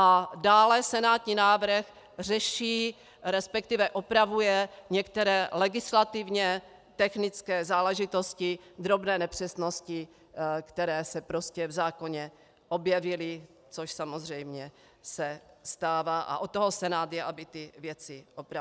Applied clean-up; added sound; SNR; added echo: none; none; none; none.